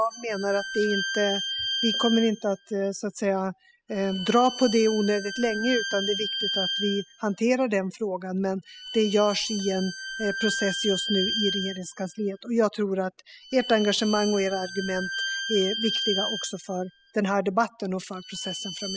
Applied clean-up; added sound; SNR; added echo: classical method spectral subtraction.